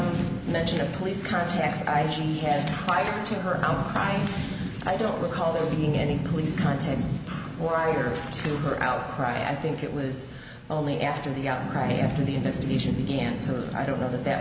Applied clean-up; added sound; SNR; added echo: none; Rain / Thunderstorm; 4 dB; none.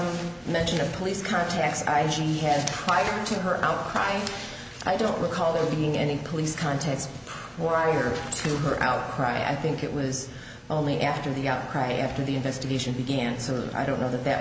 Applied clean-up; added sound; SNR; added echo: none; none; none; none.